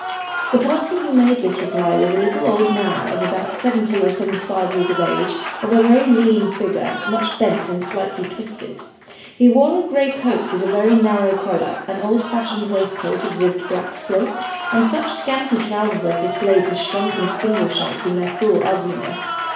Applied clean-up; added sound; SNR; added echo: none; Applause; 9 dB; reverberation time 0.7 s.